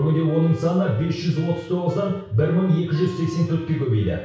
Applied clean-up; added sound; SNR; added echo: none; Wind instrument, woodwind instrument; 18 dB; reverberation time 0.6 s.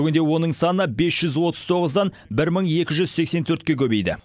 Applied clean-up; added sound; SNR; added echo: none; none; none; none.